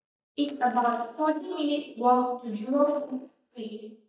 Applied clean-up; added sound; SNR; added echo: neural mask model DeepFilterNet 3.